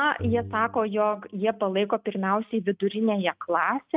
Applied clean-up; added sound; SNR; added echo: neural mask model RNNoise.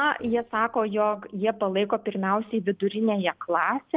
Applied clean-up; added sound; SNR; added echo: neural separator model SepFormer DNS4.